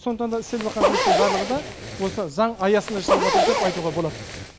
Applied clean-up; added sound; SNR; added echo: none; Zipper (clothing); -1 dB; none.